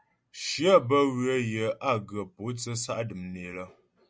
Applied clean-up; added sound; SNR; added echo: none; none; none; none.